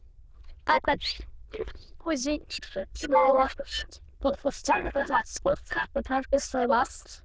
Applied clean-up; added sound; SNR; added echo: neural diffusion model UNIVERSE++.